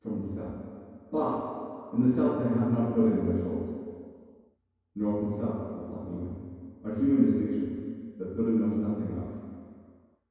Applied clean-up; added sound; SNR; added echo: none; none; none; reverberation time 2.2 s.